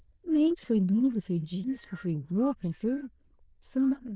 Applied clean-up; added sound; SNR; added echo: neural diffusion model UNIVERSE++.